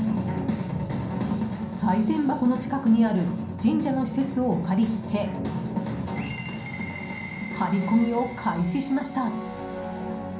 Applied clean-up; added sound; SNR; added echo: none; none; none; reverberation time 0.6 s.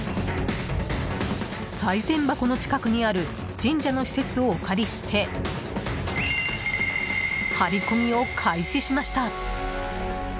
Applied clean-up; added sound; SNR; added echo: none; none; none; none.